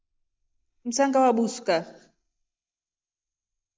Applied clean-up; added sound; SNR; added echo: neural mask model Resemble Enhance denoiser.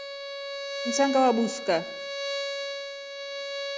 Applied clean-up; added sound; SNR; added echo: none; Bowed string instrument; 4 dB; none.